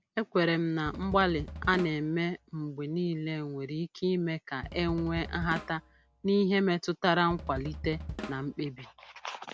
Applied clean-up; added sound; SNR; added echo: none; Drum kit; 12 dB; none.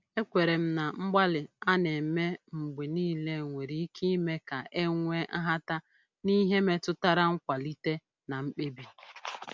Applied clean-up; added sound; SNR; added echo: none; none; none; none.